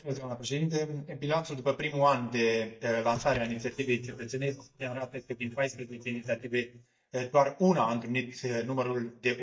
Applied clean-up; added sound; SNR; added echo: neural mask model DeepFilterNet 3.